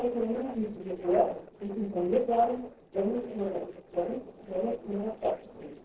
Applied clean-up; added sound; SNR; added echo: neural separator model SepFormer DNS4.